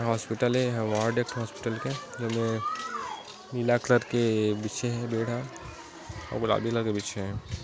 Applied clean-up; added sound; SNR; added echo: none; none; none; none.